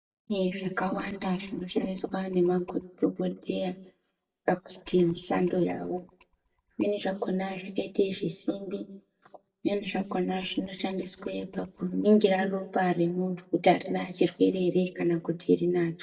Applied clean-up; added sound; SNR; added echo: neural mask model DeepFilterNet 3.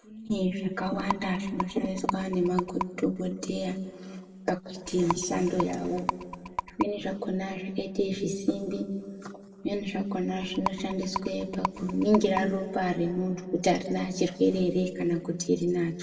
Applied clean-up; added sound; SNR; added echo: none; Rattle; 7 dB; reverberation time 1.4 s.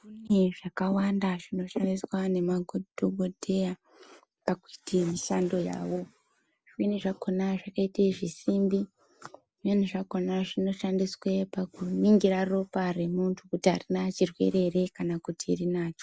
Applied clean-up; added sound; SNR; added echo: none; none; none; none.